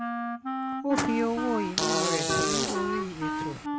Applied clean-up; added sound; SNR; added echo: none; Fart + Wind instrument, woodwind instrument; -3 dB; none.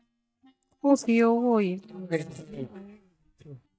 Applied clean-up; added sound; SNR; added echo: neural mask model DeepFilterNet 3.